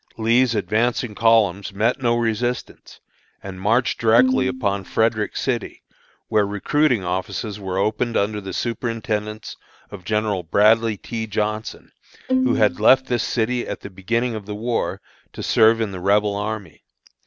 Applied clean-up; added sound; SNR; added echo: none; Bowed string instrument; 3 dB; none.